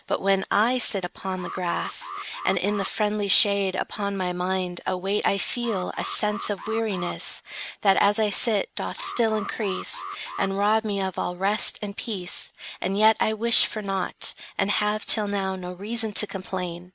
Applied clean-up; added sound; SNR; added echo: neural mask model Resemble Enhance denoiser.